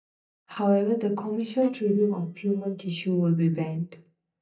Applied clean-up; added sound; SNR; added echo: neural mask model DeepFilterNet 3.